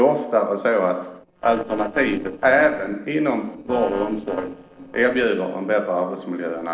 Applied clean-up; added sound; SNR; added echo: neural separator model SepFormer DNS4.